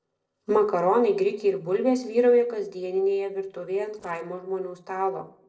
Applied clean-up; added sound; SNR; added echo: neural separator model SepFormer DNS4.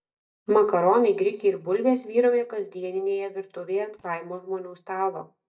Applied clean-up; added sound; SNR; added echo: neural mask model DeepFilterNet 3.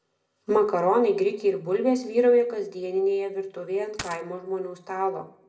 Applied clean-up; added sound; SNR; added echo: none; Coin (dropping); 12 dB; reverberation time 0.5 s.